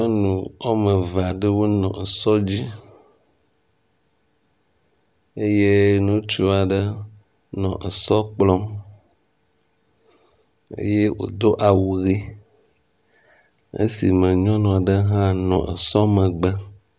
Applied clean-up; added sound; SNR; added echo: none; none; none; none.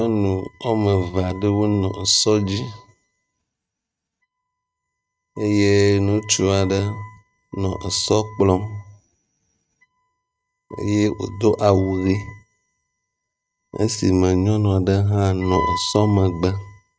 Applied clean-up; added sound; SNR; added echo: neural mask model RNNoise.